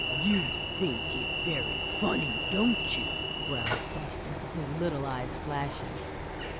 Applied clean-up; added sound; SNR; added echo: none; Train; -1 dB; none.